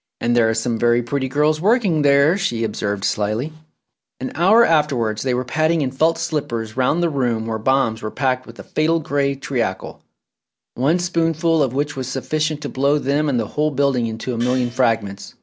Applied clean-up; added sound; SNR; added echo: none; Gong; 20 dB; none.